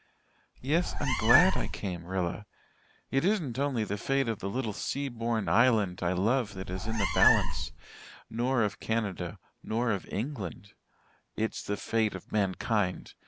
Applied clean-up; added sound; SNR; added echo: none; Meow; -3 dB; none.